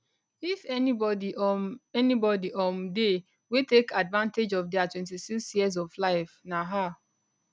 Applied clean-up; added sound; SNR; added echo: none; none; none; none.